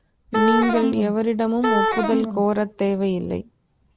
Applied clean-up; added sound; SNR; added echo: none; Wind instrument, woodwind instrument; 2 dB; none.